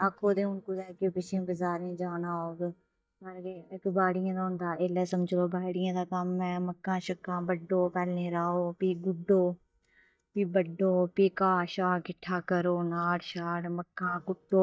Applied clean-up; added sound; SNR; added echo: neural mask model DeepFilterNet 3.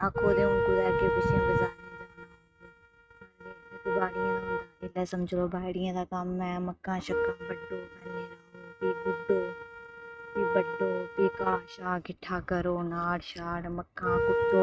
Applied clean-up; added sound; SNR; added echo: neural mask model RNNoise.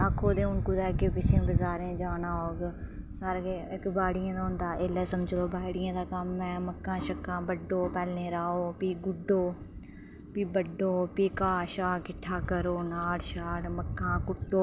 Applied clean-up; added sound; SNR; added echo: none; none; none; none.